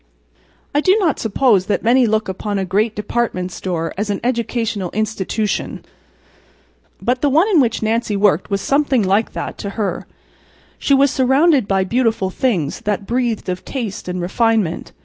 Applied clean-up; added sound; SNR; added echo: none; none; none; none.